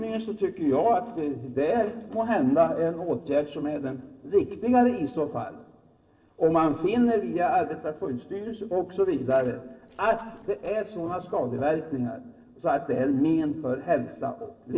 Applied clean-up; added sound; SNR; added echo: neural separator model SepFormer DNS4.